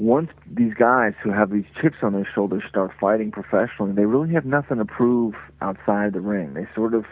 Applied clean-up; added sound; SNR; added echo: none; none; none; none.